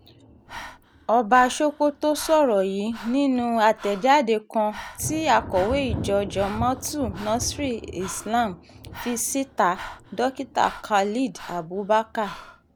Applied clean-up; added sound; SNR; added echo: none; Thunder + Breathing; 14 dB; none.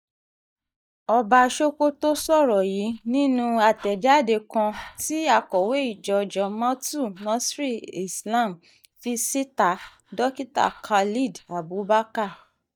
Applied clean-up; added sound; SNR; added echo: neural mask model DeepFilterNet 3.